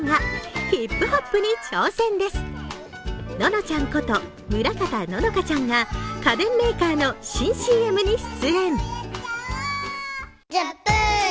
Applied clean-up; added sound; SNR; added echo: none; none; none; none.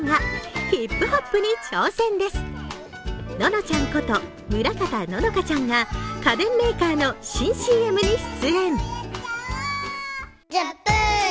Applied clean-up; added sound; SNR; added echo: none; Acoustic guitar; 15 dB; none.